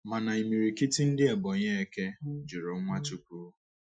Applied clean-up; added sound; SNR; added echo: classical method Wiener filter.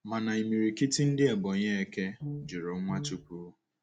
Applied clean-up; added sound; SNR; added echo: none; Brass instrument; 9 dB; none.